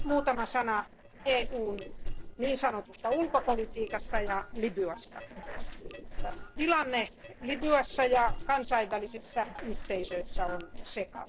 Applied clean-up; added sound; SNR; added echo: neural separator model SepFormer DNS4.